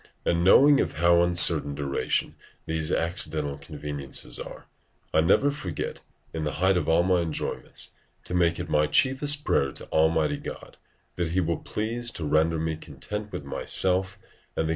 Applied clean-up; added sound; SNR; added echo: none; none; none; none.